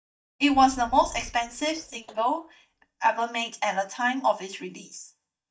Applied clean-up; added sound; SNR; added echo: neural mask model DeepFilterNet 3.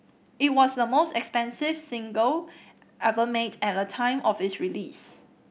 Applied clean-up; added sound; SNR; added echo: none; none; none; none.